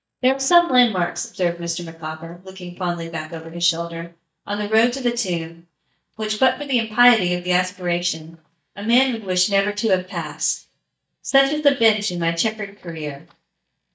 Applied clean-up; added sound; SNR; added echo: neural mask model DeepFilterNet 3.